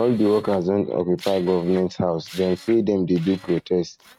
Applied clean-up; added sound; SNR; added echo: neural mask model RNNoise.